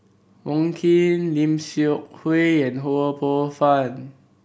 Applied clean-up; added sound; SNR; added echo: none; none; none; none.